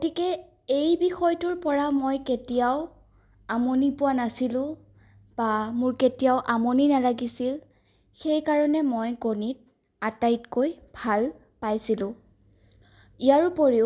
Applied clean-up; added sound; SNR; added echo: none; none; none; none.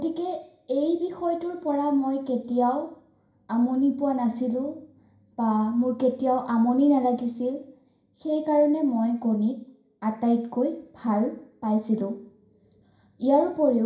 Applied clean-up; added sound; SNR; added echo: none; none; none; reverberation time 0.5 s.